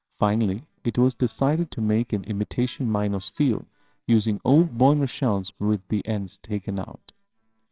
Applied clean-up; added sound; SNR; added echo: neural separator model SepFormer WHAMR!.